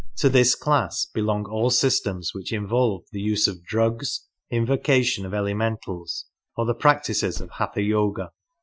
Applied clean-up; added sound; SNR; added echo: classical method Wiener filter.